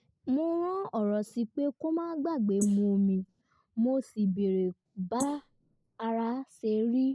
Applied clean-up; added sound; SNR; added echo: neural mask model Resemble Enhance denoiser.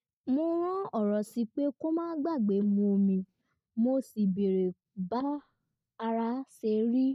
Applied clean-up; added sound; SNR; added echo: neural mask model DeepFilterNet 3.